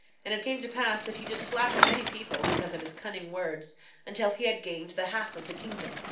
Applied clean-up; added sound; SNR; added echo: none; Bicycle; 1 dB; reverberation time 0.4 s.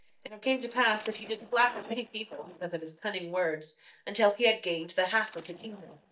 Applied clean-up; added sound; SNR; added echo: neural mask model DeepFilterNet 3.